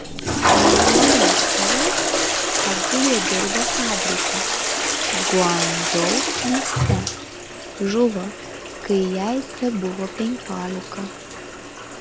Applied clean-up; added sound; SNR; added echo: none; Toilet flush; -4 dB; none.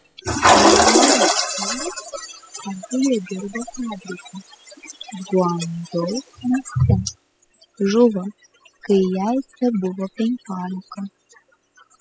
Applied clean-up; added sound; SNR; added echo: classical method spectral subtraction.